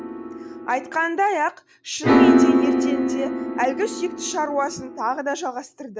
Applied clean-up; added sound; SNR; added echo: none; Piano; -3 dB; none.